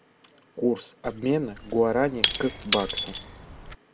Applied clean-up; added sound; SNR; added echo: none; Shatter / Crushing; 4 dB; none.